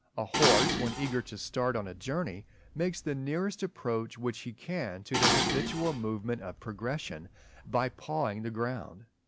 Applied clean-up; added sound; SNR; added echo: none; Dishes, pots, and pans; 0 dB; none.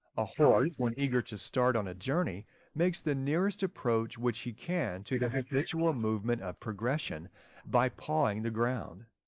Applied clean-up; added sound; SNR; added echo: neural mask model Resemble Enhance denoiser.